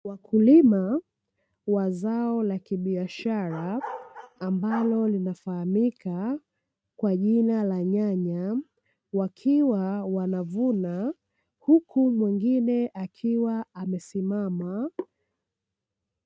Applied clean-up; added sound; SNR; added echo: neural mask model RNNoise.